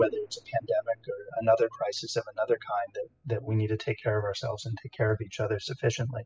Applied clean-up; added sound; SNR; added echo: classical method spectral subtraction.